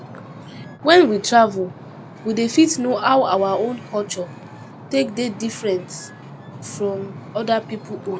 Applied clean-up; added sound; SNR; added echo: none; Wind / Ocean; 17 dB; none.